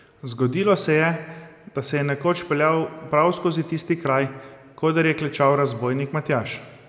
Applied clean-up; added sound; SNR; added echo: none; none; none; none.